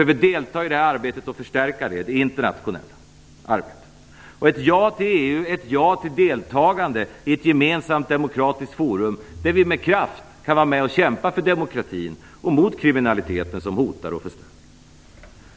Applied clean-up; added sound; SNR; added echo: none; none; none; none.